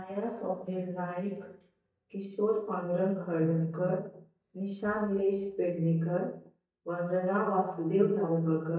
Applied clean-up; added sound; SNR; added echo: neural mask model DeepFilterNet 3.